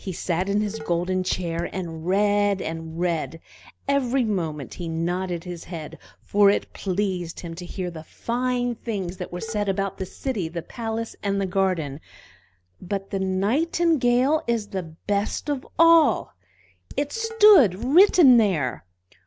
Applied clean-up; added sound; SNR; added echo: none; Dishes, pots, and pans; 15 dB; none.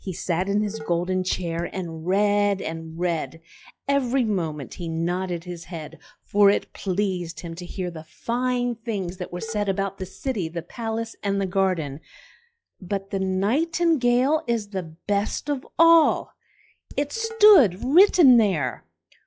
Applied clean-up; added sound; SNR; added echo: classical method log-MMSE.